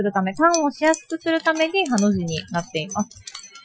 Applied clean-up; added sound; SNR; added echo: classical method Wiener filter.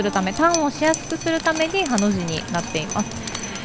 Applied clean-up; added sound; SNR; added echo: none; Drip; 11 dB; none.